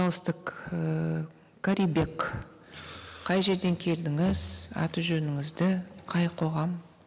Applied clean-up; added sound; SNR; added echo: none; none; none; none.